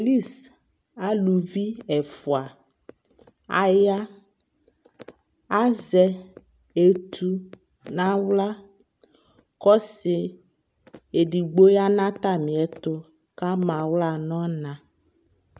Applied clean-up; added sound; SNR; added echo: none; none; none; none.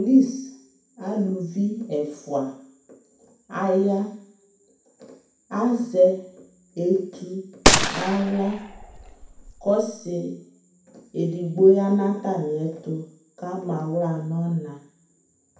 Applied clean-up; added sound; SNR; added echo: none; Gunshot, gunfire; -1 dB; reverberation time 0.6 s.